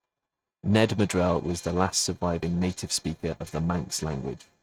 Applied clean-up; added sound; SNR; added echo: neural mask model RNNoise.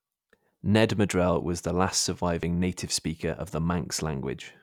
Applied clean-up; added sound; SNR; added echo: none; none; none; none.